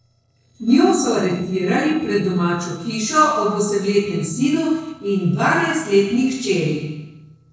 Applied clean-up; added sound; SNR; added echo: neural separator model SepFormer DNS4.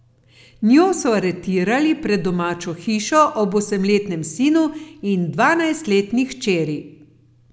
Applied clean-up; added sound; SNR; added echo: none; none; none; none.